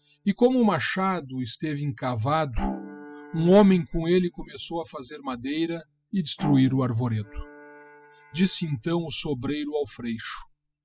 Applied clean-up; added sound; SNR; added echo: classical method spectral subtraction.